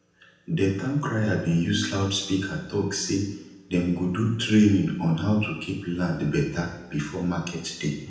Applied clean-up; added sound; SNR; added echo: none; none; none; reverberation time 0.9 s.